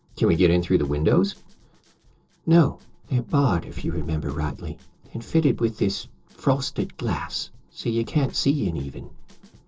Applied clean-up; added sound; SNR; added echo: neural separator model SepFormer DNS4.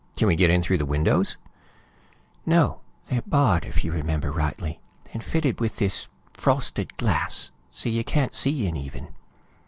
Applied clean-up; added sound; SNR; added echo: none; none; none; none.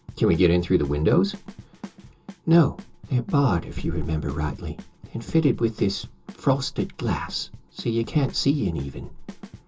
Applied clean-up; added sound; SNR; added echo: none; Bass drum / Snare drum / Drum kit; 19 dB; reverberation time 0.2 s.